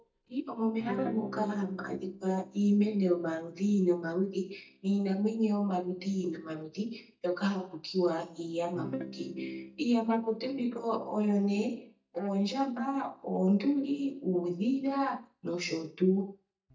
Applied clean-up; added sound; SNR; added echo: neural mask model DeepFilterNet 3.